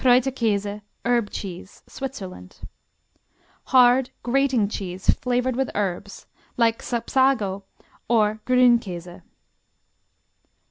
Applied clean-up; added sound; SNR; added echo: none; none; none; none.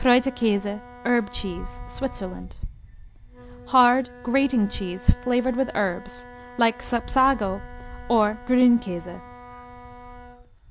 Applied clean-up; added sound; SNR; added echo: none; Wind + Wind instrument, woodwind instrument; 15 dB; none.